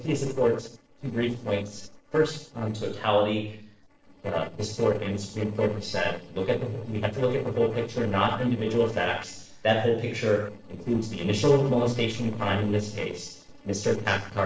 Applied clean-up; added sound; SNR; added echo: neural separator model SepFormer DNS4.